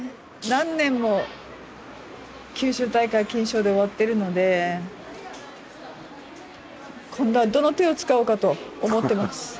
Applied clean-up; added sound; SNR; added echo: none; none; none; none.